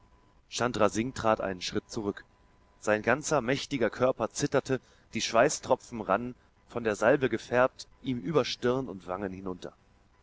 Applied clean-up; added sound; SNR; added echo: none; none; none; none.